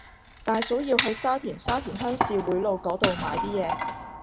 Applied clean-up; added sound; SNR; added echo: none; Wood; 2 dB; none.